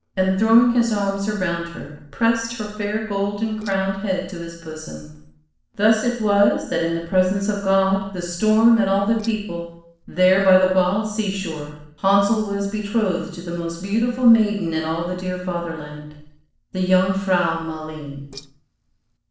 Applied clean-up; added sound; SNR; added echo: neural separator model SepFormer DNS4.